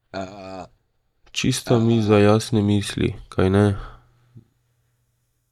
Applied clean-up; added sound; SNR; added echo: neural mask model DeepFilterNet 3.